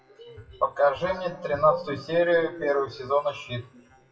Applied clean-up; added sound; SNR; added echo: classical method WPE with log-MMSE.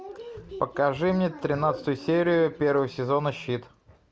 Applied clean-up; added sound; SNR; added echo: none; none; none; none.